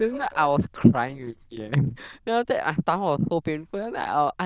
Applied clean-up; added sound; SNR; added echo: neural diffusion model UNIVERSE++.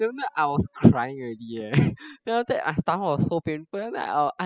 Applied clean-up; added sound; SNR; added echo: classical method spectral subtraction.